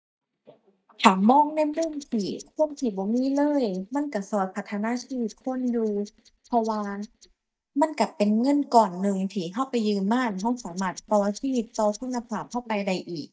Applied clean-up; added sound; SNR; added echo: neural mask model DeepFilterNet 3.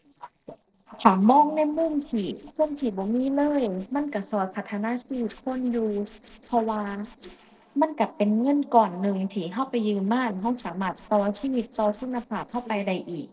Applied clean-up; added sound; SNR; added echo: neural separator model SepFormer DNS4.